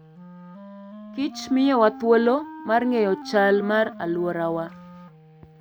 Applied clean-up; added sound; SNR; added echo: none; Wind instrument, woodwind instrument; 16 dB; none.